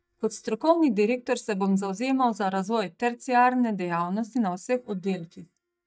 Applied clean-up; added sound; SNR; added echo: neural mask model DeepFilterNet 3.